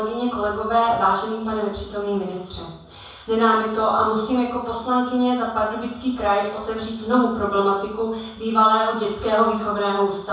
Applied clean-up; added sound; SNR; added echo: none; none; none; reverberation time 0.7 s.